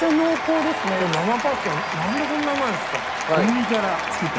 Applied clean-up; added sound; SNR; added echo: none; Applause / Cheering; 3 dB; reverberation time 2.5 s.